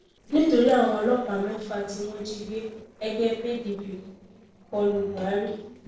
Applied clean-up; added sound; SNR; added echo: neural separator model SepFormer DNS4.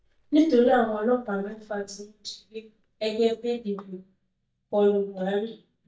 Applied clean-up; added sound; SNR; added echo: neural mask model DeepFilterNet 3.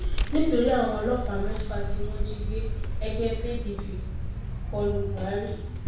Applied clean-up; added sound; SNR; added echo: none; Vehicle; -1 dB; reverberation time 0.7 s.